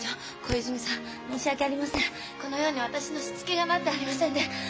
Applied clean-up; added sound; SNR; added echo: none; Fireworks; 13 dB; none.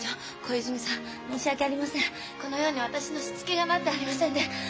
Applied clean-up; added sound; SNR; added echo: none; none; none; none.